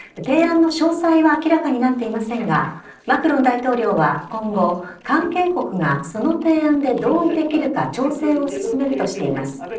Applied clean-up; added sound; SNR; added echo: neural separator model SepFormer DNS4.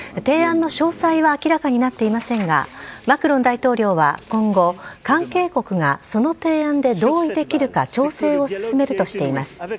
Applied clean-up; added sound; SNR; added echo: none; none; none; none.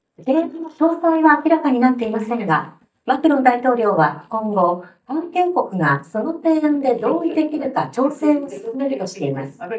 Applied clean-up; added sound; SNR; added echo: neural mask model DeepFilterNet 3.